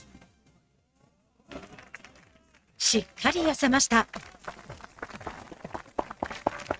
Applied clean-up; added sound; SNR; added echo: neural mask model RNNoise.